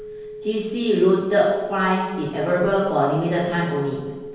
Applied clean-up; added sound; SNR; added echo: none; Telephone; 14 dB; reverberation time 1.2 s.